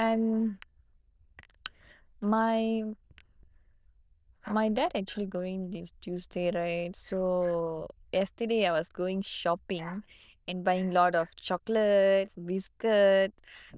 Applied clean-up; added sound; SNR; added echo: neural diffusion model UNIVERSE++.